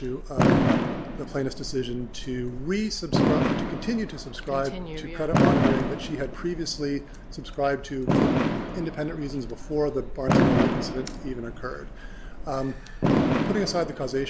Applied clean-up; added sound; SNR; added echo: none; Fireworks; -3 dB; none.